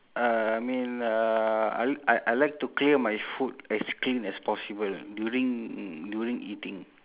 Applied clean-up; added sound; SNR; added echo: none; none; none; none.